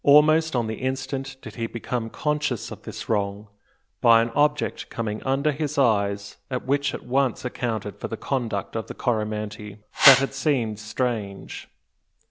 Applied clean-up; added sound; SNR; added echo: none; Whoosh, swoosh, swish; -1 dB; none.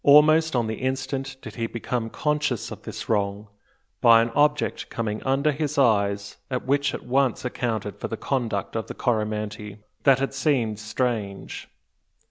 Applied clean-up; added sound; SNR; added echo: none; none; none; none.